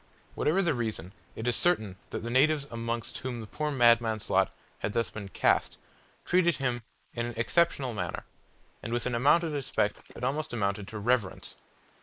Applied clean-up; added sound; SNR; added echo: neural mask model Resemble Enhance denoiser.